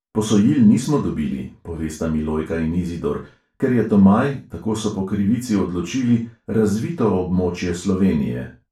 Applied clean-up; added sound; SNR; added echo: none; none; none; reverberation time 0.3 s.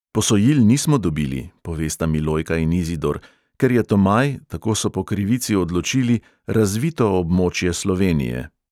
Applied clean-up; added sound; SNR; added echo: none; none; none; none.